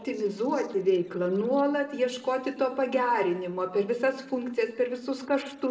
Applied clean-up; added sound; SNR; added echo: neural separator model SepFormer DNS4.